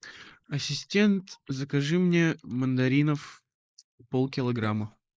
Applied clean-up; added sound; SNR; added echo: neural mask model Resemble Enhance denoiser.